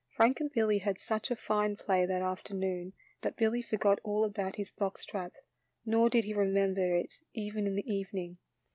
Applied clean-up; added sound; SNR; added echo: none; none; none; none.